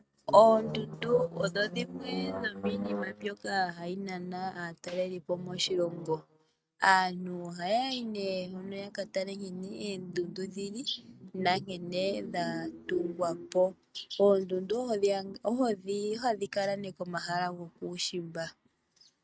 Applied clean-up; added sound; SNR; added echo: neural mask model RNNoise.